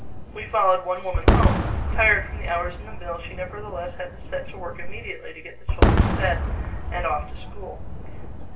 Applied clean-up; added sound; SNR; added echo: none; Fireworks; -2 dB; reverberation time 0.3 s.